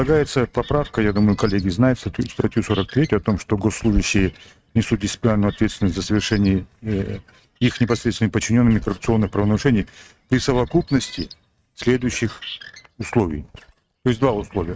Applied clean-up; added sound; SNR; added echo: neural mask model RNNoise.